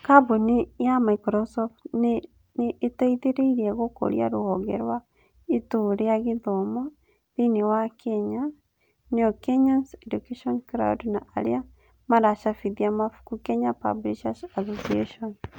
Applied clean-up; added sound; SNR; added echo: none; none; none; none.